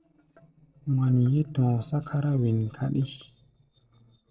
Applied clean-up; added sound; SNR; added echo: neural separator model SepFormer DNS4.